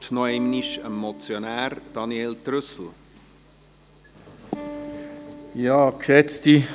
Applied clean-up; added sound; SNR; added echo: none; Acoustic guitar; 17 dB; none.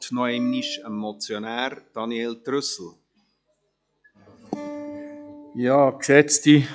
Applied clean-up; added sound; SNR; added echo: classical method log-MMSE.